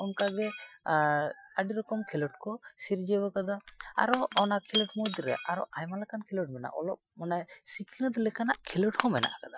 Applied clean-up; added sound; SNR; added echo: classical method Wiener filter.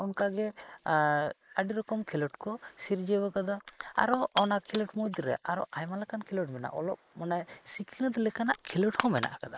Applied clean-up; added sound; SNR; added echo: neural mask model Resemble Enhance denoiser.